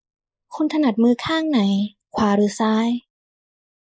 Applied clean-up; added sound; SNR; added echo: neural mask model Resemble Enhance denoiser.